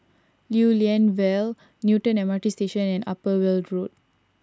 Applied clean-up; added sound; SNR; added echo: none; none; none; none.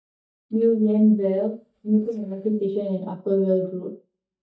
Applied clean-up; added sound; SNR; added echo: neural mask model DeepFilterNet 3.